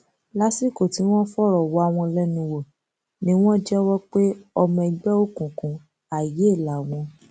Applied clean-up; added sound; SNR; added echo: none; none; none; none.